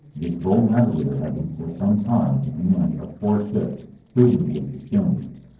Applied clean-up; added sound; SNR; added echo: neural separator model SepFormer DNS4.